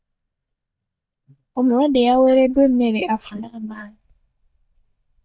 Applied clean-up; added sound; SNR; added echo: neural mask model DeepFilterNet 3.